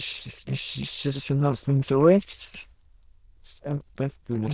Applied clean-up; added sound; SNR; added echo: neural diffusion model UNIVERSE++.